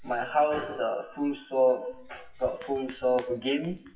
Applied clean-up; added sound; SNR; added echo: classical method WPE with log-MMSE.